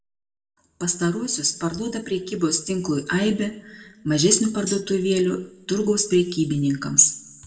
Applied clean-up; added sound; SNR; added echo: none; Tambourine; 14 dB; reverberation time 0.6 s.